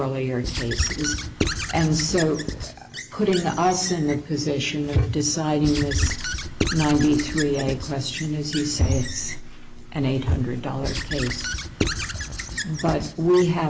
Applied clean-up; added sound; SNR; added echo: none; Squeak / Writing; 7 dB; none.